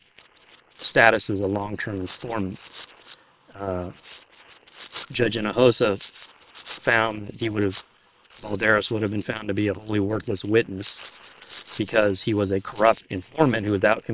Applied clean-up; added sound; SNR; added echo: neural separator model SepFormer WHAM!.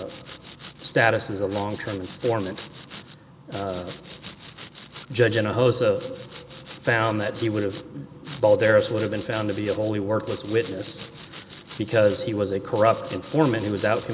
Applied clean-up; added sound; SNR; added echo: none; Domestic sounds, home sounds; 20 dB; none.